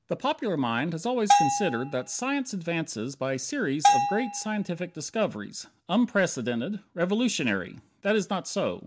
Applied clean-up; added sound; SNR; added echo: none; Bell; -1 dB; none.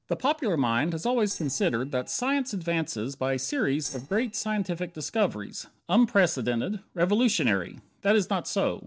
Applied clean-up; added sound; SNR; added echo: neural separator model SepFormer DNS4.